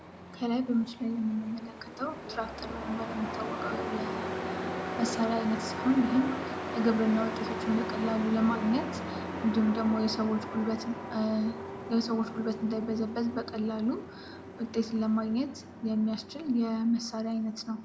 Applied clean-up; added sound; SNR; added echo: none; Truck; 7 dB; reverberation time 0.5 s.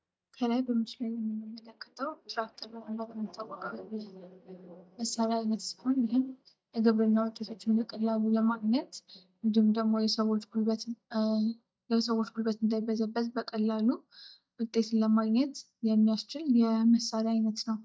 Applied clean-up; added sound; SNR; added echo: neural mask model DeepFilterNet 3.